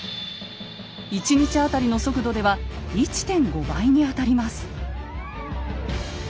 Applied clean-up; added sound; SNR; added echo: none; none; none; none.